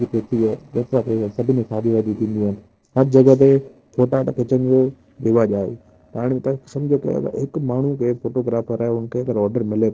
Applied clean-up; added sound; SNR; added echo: neural separator model SepFormer DNS4.